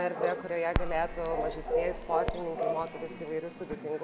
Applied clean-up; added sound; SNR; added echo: none; Bark / Chatter / Chirp, tweet / Livestock, farm animals, working animals + Crackle; 0 dB; none.